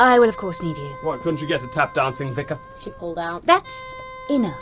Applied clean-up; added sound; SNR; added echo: none; Wind instrument, woodwind instrument; 16 dB; none.